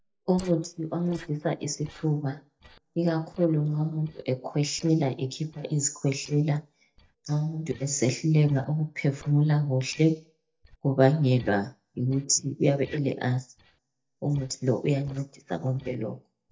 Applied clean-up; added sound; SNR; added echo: neural mask model DeepFilterNet 3.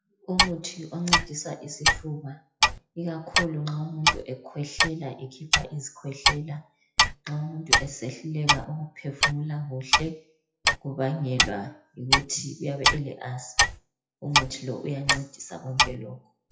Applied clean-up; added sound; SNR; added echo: classical method WPE with log-MMSE.